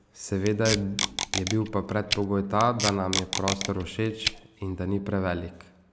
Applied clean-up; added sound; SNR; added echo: none; Packing tape, duct tape; 2 dB; none.